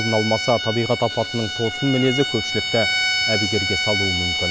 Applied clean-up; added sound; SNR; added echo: none; Bowed string instrument; 1 dB; none.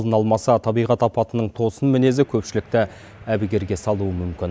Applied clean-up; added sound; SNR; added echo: none; none; none; none.